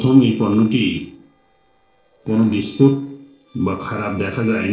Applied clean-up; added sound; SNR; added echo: neural separator model SepFormer DNS4.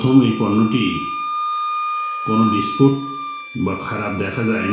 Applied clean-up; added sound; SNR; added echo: none; Wind instrument, woodwind instrument; 7 dB; reverberation time 0.7 s.